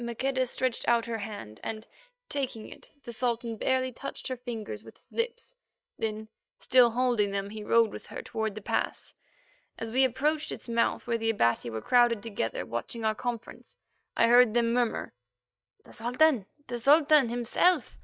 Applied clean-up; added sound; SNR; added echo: neural mask model DeepFilterNet 3.